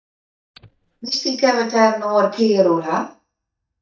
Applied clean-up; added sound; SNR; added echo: neural mask model DeepFilterNet 3.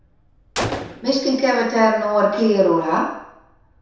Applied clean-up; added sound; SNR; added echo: none; Gunshot, gunfire; 14 dB; reverberation time 0.7 s.